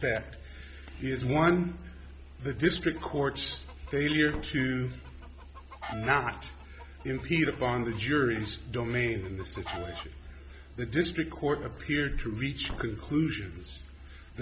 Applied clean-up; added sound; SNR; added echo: none; Slam / Wood + Chicken, rooster; 16 dB; none.